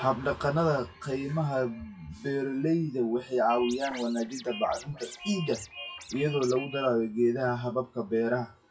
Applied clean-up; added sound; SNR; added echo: classical method WPE with log-MMSE.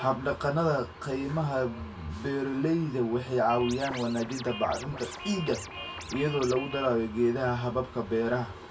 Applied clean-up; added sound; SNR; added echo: none; Scratching (performance technique); 12 dB; reverberation time 0.2 s.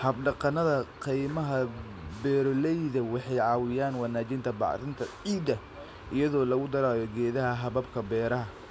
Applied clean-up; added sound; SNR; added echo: none; none; none; none.